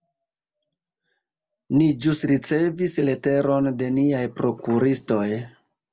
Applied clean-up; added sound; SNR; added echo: none; none; none; none.